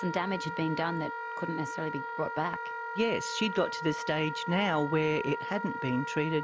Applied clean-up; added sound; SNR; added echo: none; Wind instrument, woodwind instrument; 5 dB; none.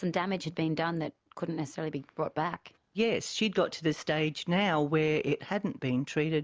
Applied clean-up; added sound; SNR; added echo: none; none; none; none.